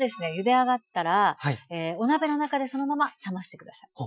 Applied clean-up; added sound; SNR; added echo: classical method Wiener filter.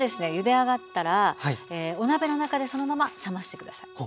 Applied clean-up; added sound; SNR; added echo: none; Accordion; 18 dB; none.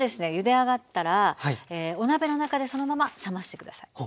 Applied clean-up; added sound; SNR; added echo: none; none; none; none.